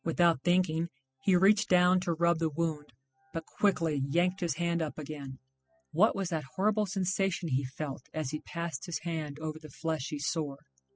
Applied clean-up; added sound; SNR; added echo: classical method spectral subtraction.